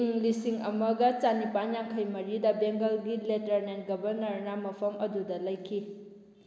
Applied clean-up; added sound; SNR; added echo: none; none; none; none.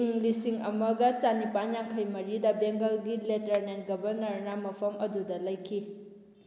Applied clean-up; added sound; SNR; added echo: none; Chink, clink; 16 dB; none.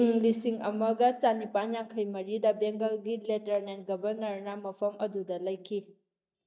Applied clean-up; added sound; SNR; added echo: neural mask model DeepFilterNet 3.